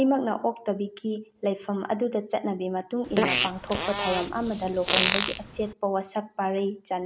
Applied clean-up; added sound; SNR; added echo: none; Fart; 0 dB; none.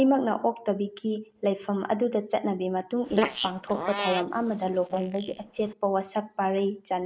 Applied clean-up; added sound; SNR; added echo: neural mask model Resemble Enhance denoiser.